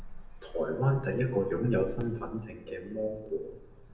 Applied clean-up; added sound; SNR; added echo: none; Cricket / Motor vehicle (road); 13 dB; reverberation time 0.8 s.